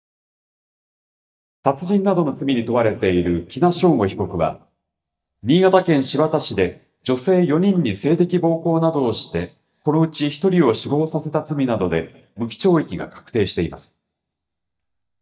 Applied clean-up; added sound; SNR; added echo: neural mask model DeepFilterNet 3.